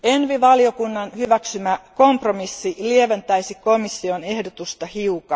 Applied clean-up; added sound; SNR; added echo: none; none; none; none.